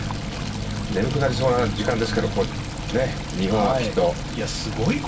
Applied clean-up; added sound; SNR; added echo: none; Stream / Trickle, dribble; 13 dB; reverberation time 0.2 s.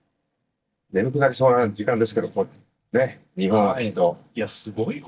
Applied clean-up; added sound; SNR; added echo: neural mask model DeepFilterNet 3.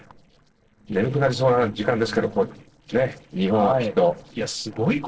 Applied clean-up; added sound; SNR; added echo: neural separator model SepFormer DNS4.